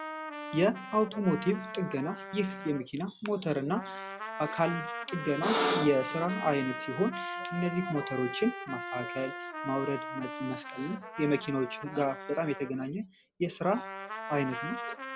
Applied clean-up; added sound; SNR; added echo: none; Trumpet; 8 dB; none.